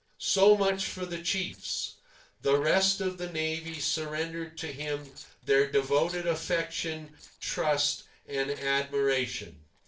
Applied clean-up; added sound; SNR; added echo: neural separator model SepFormer DNS4.